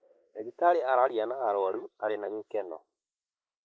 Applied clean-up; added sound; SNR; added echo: neural mask model Resemble Enhance denoiser.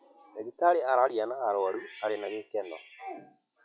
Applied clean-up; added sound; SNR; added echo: classical method log-MMSE.